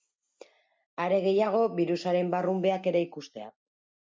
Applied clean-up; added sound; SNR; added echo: none; none; none; none.